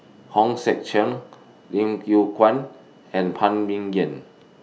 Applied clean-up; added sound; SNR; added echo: none; none; none; none.